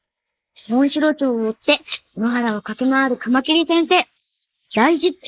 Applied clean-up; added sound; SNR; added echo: neural mask model Resemble Enhance denoiser.